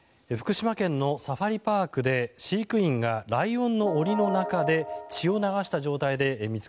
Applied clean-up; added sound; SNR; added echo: none; none; none; none.